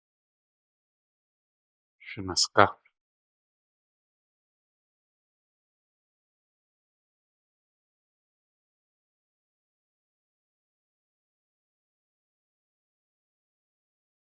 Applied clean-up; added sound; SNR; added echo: neural mask model Resemble Enhance denoiser.